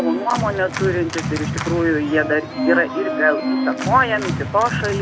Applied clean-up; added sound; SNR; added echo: none; Organ; 3 dB; none.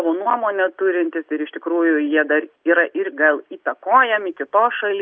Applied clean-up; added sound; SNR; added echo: none; none; none; none.